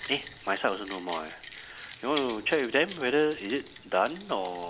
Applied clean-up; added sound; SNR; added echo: none; Keys jangling; 16 dB; none.